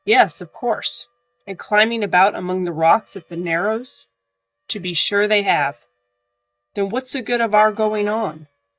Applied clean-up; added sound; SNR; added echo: neural mask model DeepFilterNet 3.